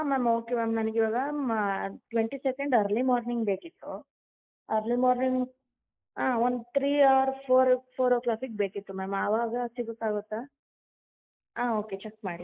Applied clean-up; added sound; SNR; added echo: neural mask model Resemble Enhance denoiser.